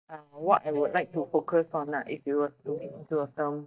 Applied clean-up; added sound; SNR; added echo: neural mask model DeepFilterNet 3.